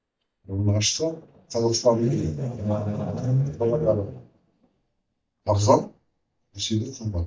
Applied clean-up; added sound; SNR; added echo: neural mask model DeepFilterNet 3.